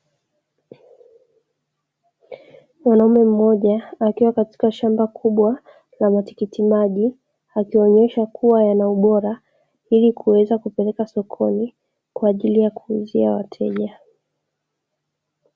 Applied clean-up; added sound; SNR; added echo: none; none; none; none.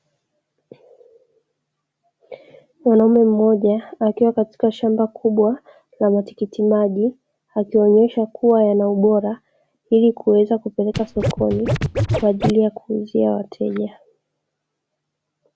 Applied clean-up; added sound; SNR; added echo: none; Scratching (performance technique); 3 dB; none.